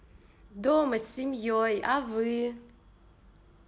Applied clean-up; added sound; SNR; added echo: none; none; none; none.